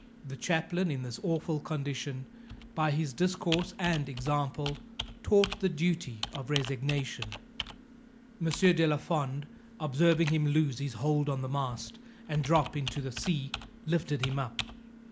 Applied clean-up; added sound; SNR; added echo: none; Computer keyboard; 12 dB; none.